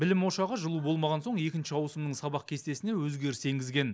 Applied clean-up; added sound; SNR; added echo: none; none; none; none.